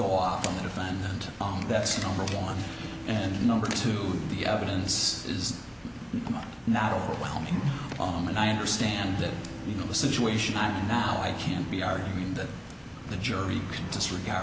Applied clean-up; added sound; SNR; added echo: none; Bowed string instrument; 17 dB; none.